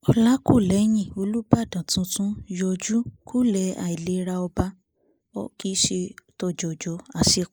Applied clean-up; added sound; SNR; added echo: neural mask model Resemble Enhance denoiser.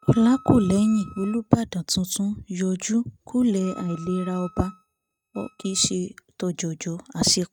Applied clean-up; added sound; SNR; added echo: neural mask model RNNoise.